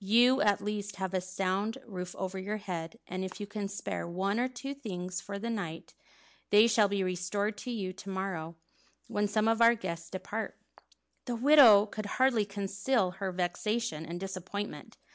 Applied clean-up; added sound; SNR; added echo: none; none; none; none.